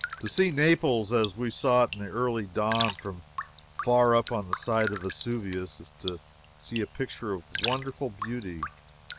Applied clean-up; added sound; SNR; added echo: none; Raindrop; 11 dB; none.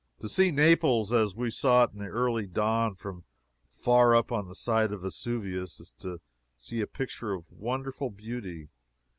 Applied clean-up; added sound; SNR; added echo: none; none; none; none.